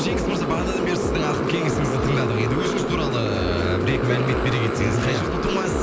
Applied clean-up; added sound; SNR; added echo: none; Motorcycle; -1 dB; none.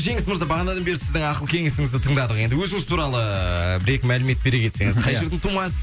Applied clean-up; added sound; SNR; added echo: none; none; none; none.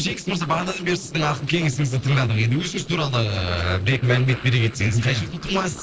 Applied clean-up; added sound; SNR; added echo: neural separator model SepFormer DNS4.